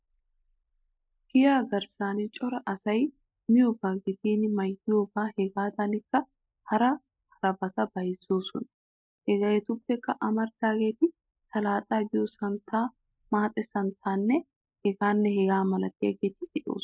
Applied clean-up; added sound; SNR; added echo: neural mask model Resemble Enhance denoiser.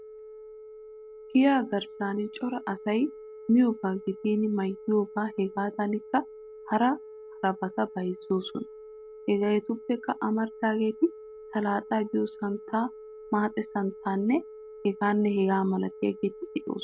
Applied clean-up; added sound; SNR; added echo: none; Telephone; 16 dB; none.